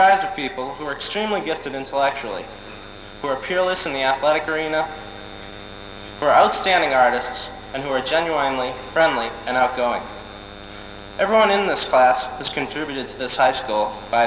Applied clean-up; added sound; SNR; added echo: none; none; none; none.